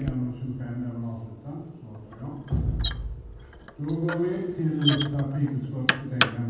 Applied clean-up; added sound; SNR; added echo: none; Knock; 5 dB; reverberation time 1.2 s.